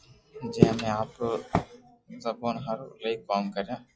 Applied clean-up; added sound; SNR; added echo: classical method log-MMSE.